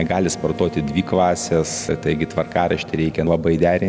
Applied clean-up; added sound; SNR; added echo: none; Bowed string instrument; 18 dB; none.